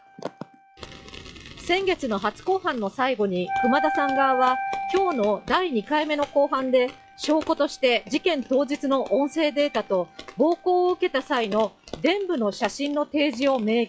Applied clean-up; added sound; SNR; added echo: classical method log-MMSE.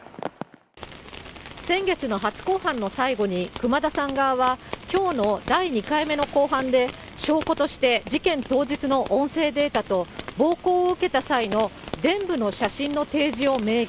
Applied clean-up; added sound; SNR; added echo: none; none; none; none.